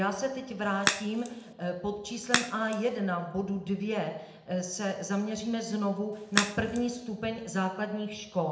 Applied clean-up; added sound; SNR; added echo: none; Crack; 2 dB; reverberation time 0.8 s.